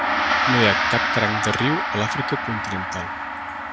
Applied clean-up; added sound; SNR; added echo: none; Gong; -3 dB; none.